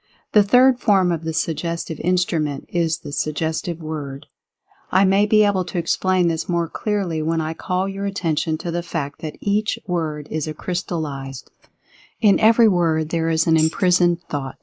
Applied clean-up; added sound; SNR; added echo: neural mask model Resemble Enhance denoiser.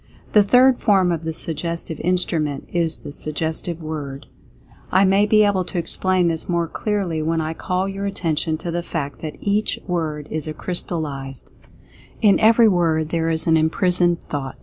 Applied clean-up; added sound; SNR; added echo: none; none; none; none.